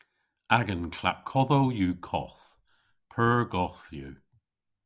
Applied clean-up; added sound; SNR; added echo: none; none; none; none.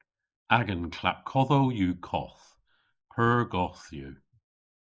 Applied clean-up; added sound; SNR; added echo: neural mask model Resemble Enhance denoiser.